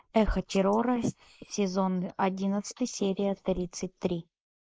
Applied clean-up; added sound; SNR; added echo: neural mask model Resemble Enhance denoiser.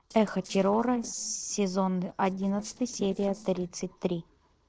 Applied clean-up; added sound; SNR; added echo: neural separator model SepFormer DNS4.